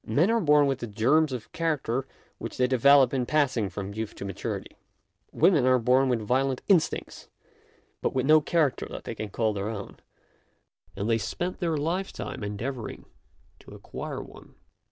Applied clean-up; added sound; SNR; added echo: none; none; none; none.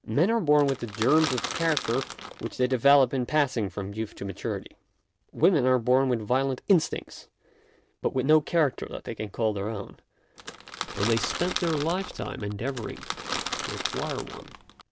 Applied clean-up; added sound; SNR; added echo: none; Crackle / Crushing; 8 dB; none.